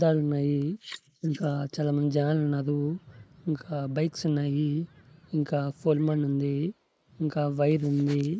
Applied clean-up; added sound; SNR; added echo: neural mask model Resemble Enhance denoiser.